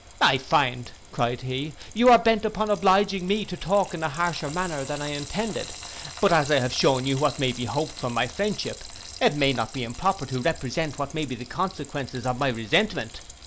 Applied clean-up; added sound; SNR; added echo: none; Frying (food); 16 dB; none.